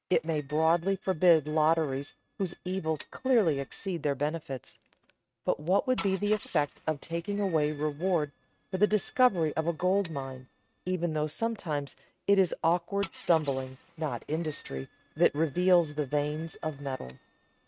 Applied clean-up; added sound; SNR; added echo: neural mask model RNNoise.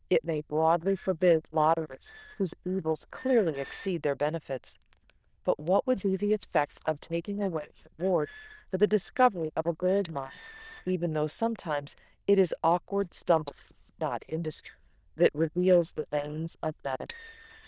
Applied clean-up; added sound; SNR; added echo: neural diffusion model UNIVERSE++.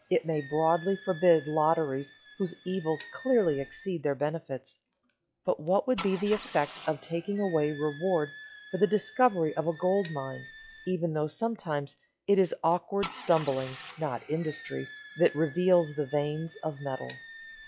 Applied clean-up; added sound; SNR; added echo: classical method log-MMSE.